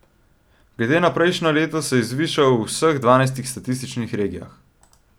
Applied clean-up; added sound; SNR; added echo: none; none; none; none.